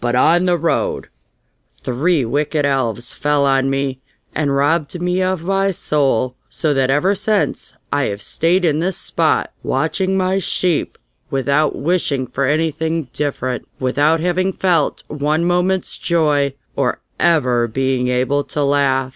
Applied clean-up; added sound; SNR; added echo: none; none; none; none.